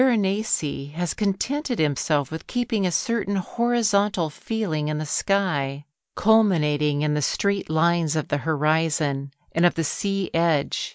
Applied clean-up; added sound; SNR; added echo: none; none; none; none.